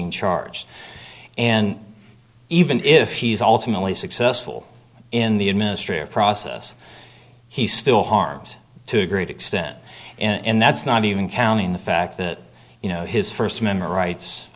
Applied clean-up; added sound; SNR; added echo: none; none; none; none.